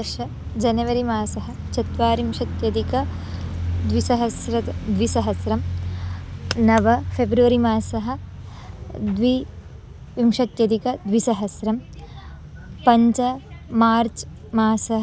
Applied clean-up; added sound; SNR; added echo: none; none; none; none.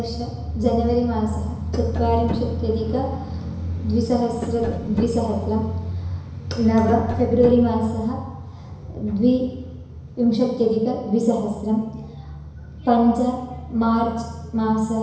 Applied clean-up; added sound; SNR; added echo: none; Tap; 11 dB; reverberation time 1.0 s.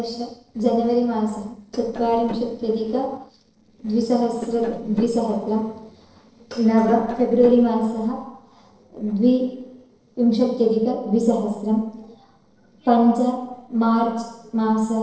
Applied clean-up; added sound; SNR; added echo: neural separator model SepFormer DNS4.